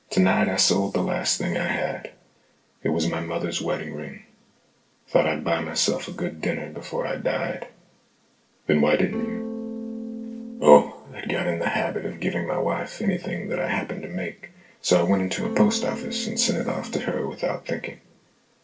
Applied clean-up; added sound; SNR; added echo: neural separator model SepFormer DNS4.